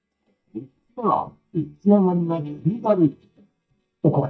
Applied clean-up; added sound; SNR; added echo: neural mask model DeepFilterNet 3.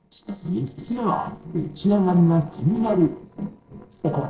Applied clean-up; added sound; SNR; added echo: neural separator model SepFormer DNS4.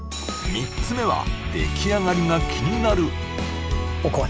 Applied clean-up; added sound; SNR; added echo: none; none; none; none.